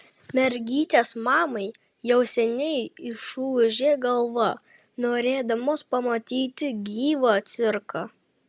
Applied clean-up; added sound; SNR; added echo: none; none; none; none.